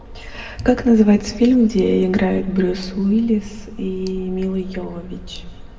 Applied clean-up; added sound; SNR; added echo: none; Tick; 16 dB; reverberation time 1.3 s.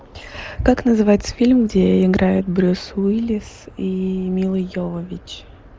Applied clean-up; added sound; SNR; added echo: none; none; none; none.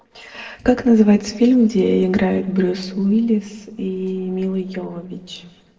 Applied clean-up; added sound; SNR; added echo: neural separator model SepFormer DNS4.